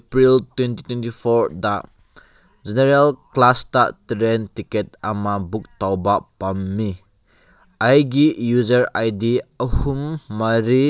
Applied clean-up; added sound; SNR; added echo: none; none; none; none.